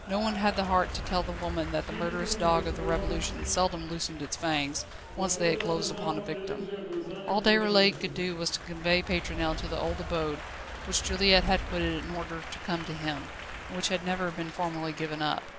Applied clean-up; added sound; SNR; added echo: none; Fire + Applause; 7 dB; none.